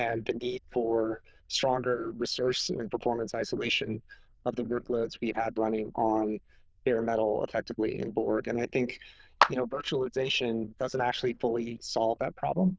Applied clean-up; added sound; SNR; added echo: neural diffusion model UNIVERSE++.